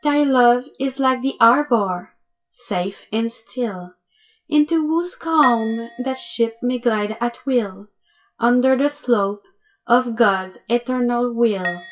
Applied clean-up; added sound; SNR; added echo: classical method WPE with log-MMSE.